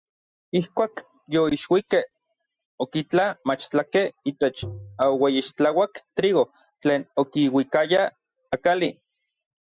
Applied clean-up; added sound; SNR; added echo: classical method spectral subtraction.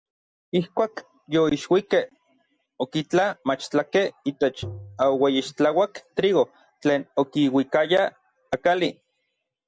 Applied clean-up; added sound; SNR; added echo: none; Tap; 14 dB; none.